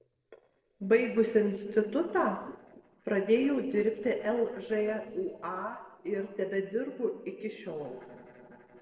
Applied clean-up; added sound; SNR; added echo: neural separator model SepFormer DNS4.